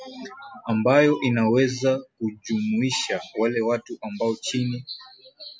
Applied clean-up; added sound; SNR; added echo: none; none; none; none.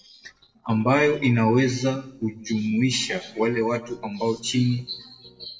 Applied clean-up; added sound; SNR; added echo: neural separator model SepFormer DNS4.